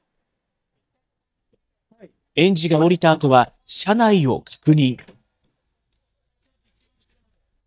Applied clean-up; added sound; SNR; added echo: neural mask model DeepFilterNet 3.